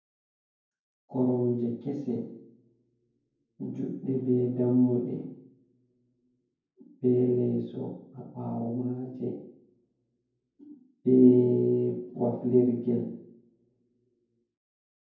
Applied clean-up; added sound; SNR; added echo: none; none; none; reverberation time 0.9 s.